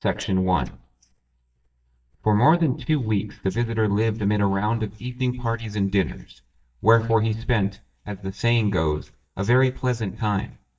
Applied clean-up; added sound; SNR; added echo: neural mask model DeepFilterNet 3.